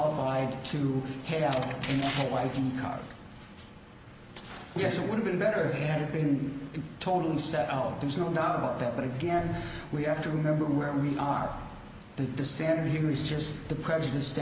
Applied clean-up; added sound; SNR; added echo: none; none; none; none.